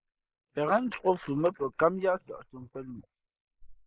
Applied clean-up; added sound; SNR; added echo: neural mask model Resemble Enhance denoiser.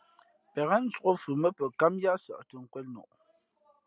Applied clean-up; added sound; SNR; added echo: none; none; none; none.